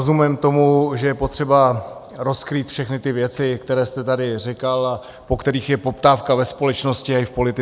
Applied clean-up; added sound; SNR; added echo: none; none; none; none.